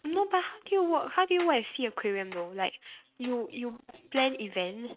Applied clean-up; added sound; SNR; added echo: neural mask model RNNoise.